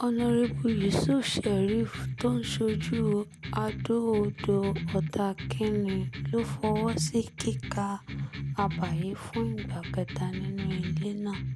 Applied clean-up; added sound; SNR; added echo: none; Electric guitar; 4 dB; none.